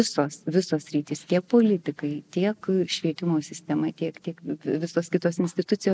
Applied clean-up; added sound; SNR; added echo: none; none; none; none.